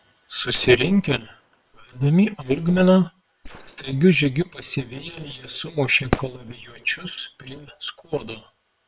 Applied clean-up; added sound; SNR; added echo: neural separator model SepFormer WHAM!.